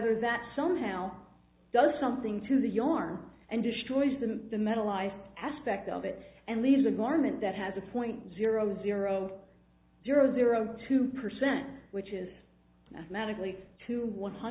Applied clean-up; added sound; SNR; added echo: none; none; none; none.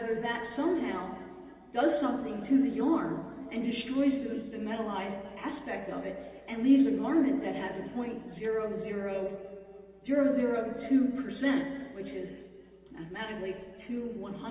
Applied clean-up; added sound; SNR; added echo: none; none; none; reverberation time 2.3 s.